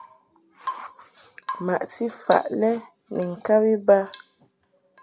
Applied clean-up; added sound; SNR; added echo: none; Drip / Water tap, faucet / Rain; 16 dB; none.